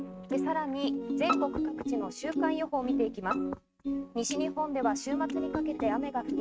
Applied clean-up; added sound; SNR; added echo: neural mask model RNNoise.